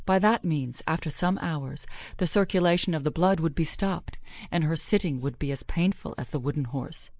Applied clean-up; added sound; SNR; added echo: neural mask model Resemble Enhance denoiser.